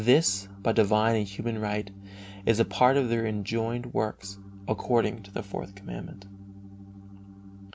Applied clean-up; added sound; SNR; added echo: none; Organ; 16 dB; none.